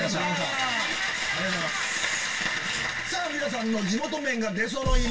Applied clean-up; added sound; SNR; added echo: none; Domestic sounds, home sounds; 15 dB; reverberation time 0.1 s.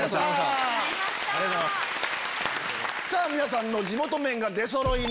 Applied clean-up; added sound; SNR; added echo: none; none; none; none.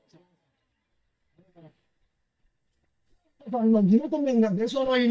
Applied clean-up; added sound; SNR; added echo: neural mask model DeepFilterNet 3.